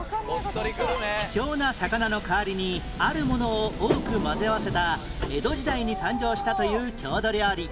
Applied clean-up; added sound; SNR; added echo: none; Subway, metro, underground; 6 dB; none.